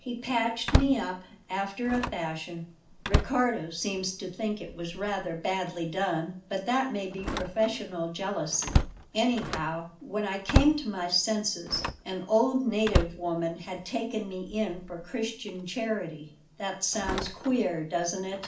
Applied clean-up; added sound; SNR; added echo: none; Slam; 4 dB; reverberation time 0.4 s.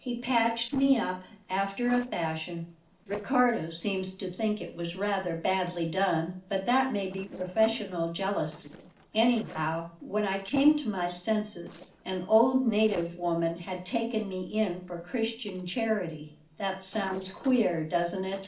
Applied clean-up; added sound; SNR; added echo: neural separator model SepFormer DNS4.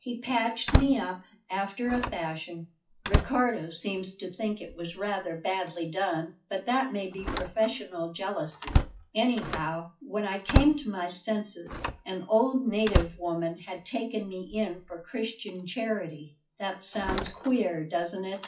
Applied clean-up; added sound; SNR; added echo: classical method WPE with log-MMSE.